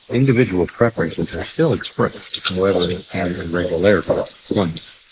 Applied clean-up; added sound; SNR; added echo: neural mask model Resemble Enhance denoiser.